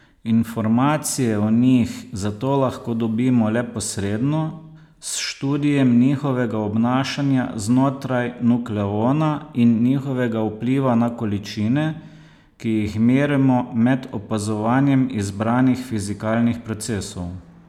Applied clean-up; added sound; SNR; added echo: none; none; none; none.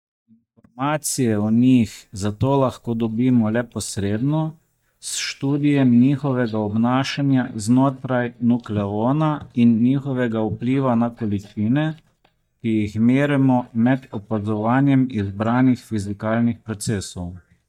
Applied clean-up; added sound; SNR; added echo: neural mask model DeepFilterNet 3.